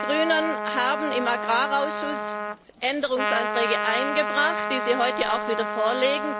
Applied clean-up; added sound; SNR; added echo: none; Trumpet; 3 dB; none.